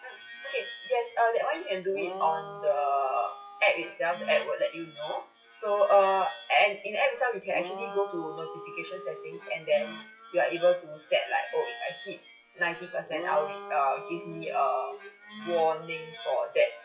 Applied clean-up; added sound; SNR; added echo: classical method WPE with log-MMSE.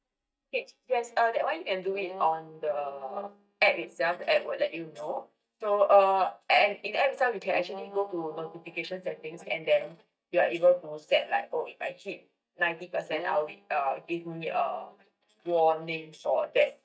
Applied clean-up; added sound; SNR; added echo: neural mask model DeepFilterNet 3.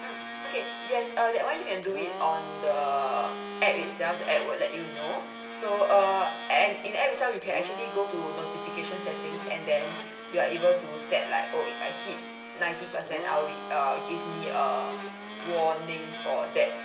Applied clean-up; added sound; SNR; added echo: none; Domestic sounds, home sounds; 9 dB; reverberation time 0.8 s.